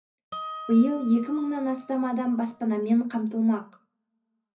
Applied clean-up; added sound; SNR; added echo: none; Harp; 16 dB; reverberation time 0.4 s.